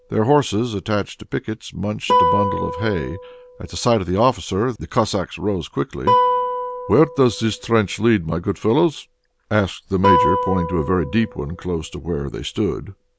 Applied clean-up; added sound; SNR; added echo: none; Guitar; 4 dB; none.